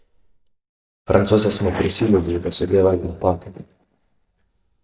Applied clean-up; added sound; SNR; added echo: neural mask model DeepFilterNet 3.